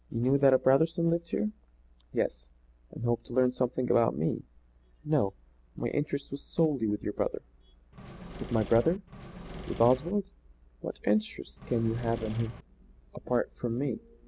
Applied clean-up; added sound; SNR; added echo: none; Engine / Mechanisms; 12 dB; none.